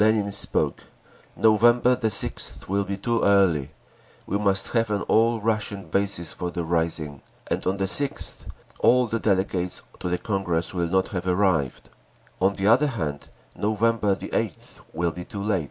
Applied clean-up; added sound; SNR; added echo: none; none; none; none.